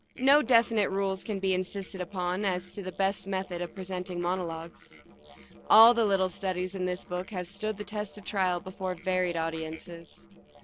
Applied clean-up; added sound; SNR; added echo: neural separator model SepFormer DNS4.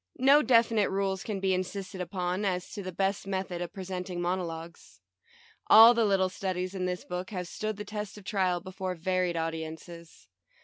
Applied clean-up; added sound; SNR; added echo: none; none; none; none.